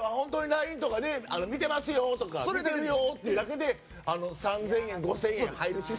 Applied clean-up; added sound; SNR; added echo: none; none; none; none.